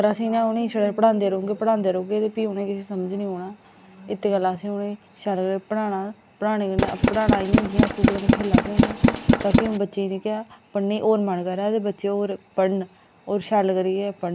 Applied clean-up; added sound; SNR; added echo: none; Tools; -4 dB; none.